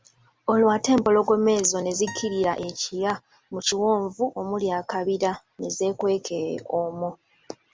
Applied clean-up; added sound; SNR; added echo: none; Acoustic guitar; 19 dB; none.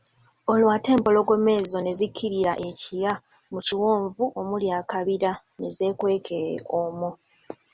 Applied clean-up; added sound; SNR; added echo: none; none; none; none.